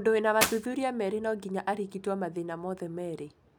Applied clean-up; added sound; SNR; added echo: none; Clapping; 0 dB; none.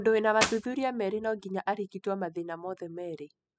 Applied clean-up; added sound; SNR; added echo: classical method spectral subtraction.